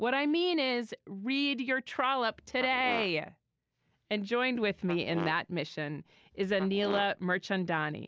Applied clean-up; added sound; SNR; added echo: none; Fart; 12 dB; none.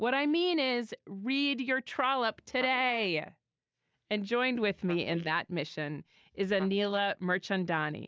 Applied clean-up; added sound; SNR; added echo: neural mask model DeepFilterNet 3.